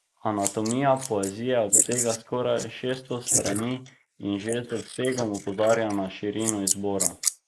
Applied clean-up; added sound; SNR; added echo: neural mask model Resemble Enhance denoiser.